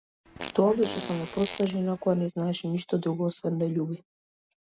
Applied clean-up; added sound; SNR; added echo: none; Fart; 11 dB; none.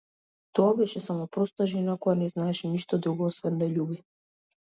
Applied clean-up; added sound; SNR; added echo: none; none; none; none.